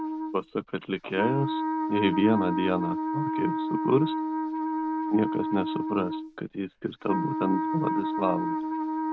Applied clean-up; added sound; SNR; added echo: none; Wind instrument, woodwind instrument; 0 dB; none.